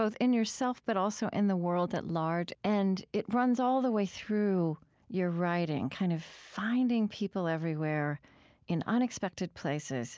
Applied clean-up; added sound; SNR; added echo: none; none; none; none.